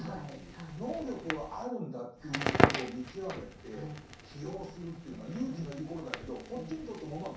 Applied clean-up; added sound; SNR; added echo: none; Crackle; -3 dB; reverberation time 0.6 s.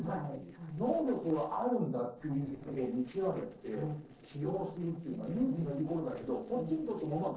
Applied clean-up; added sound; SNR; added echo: neural separator model SepFormer DNS4.